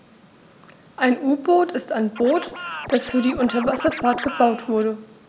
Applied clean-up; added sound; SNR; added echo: none; Scratching (performance technique); 11 dB; none.